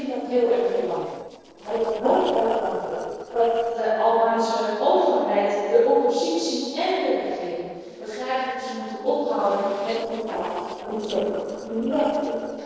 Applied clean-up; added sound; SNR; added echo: neural separator model SepFormer DNS4.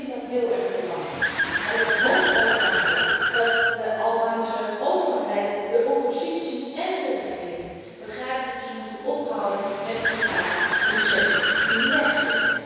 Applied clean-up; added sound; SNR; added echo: none; Accelerating, revving, vroom / Car; 0 dB; reverberation time 2.2 s.